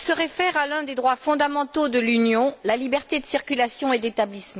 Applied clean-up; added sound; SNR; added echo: none; none; none; none.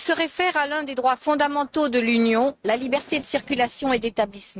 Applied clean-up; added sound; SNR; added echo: neural mask model RNNoise.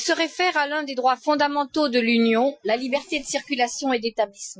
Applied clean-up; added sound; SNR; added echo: classical method Wiener filter.